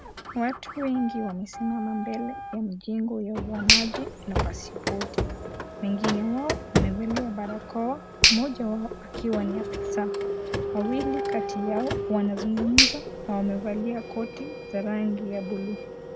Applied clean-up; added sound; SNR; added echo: none; Finger snapping + Printer; 0 dB; none.